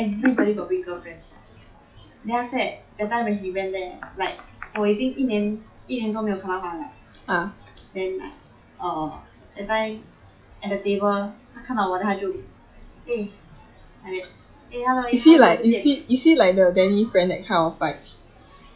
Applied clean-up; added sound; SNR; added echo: classical method log-MMSE.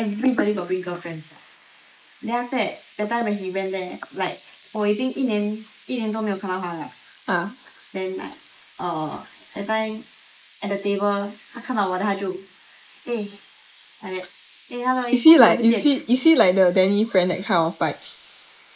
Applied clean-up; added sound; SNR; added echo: neural mask model Resemble Enhance denoiser.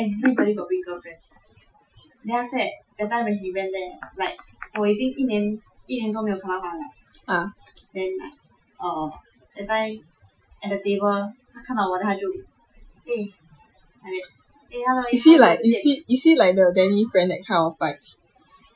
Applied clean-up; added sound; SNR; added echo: classical method Wiener filter.